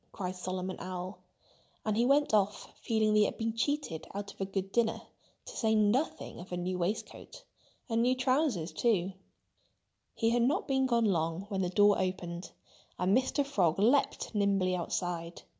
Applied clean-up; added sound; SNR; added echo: none; none; none; none.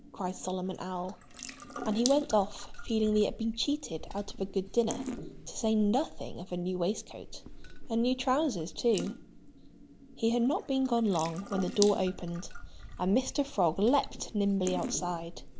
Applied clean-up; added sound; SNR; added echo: none; Drip / Sink (filling or washing) / Water tap, faucet; 11 dB; none.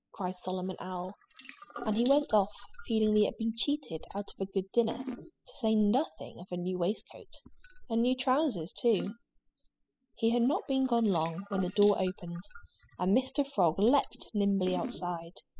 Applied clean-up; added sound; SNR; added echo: classical method spectral subtraction.